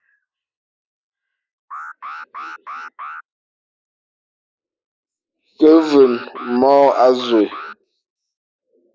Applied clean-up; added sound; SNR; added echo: neural mask model Resemble Enhance denoiser.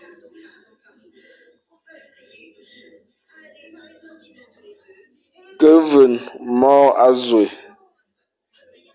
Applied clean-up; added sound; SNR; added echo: none; none; none; none.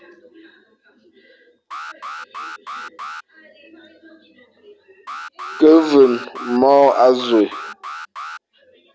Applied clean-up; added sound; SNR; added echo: none; Alarm; 13 dB; none.